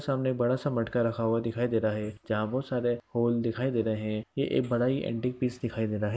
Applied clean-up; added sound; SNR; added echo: neural mask model Resemble Enhance denoiser.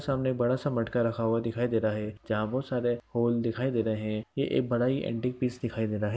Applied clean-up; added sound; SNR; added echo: none; none; none; none.